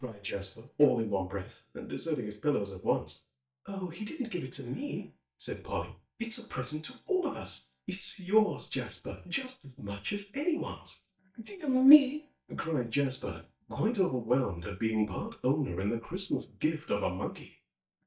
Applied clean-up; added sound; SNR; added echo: neural mask model DeepFilterNet 3.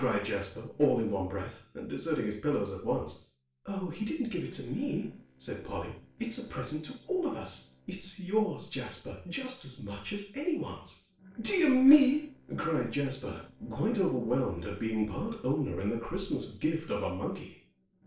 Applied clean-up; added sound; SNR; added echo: neural separator model SepFormer DNS4.